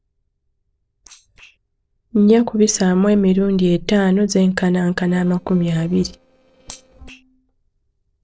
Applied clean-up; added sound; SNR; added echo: neural separator model SepFormer DNS4.